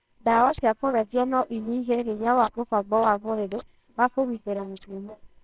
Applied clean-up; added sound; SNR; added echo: neural separator model SepFormer WHAMR!.